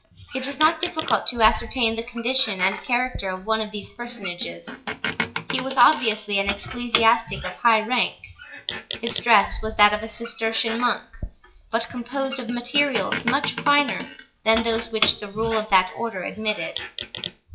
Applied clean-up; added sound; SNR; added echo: classical method WPE with log-MMSE.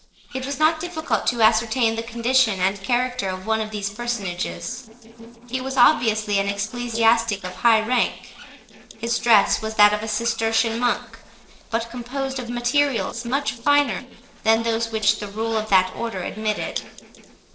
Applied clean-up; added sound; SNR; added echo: neural separator model SepFormer DNS4.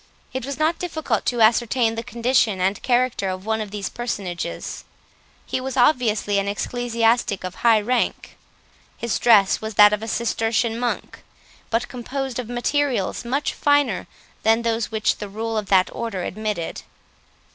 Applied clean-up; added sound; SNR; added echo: none; none; none; none.